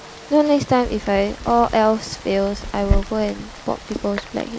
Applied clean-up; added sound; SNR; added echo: none; Rain; 8 dB; none.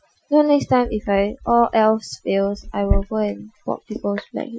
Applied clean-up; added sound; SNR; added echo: classical method Wiener filter.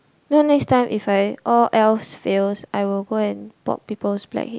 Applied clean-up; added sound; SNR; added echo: none; none; none; none.